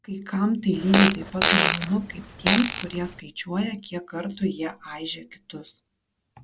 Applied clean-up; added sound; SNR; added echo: none; Fart; -4 dB; none.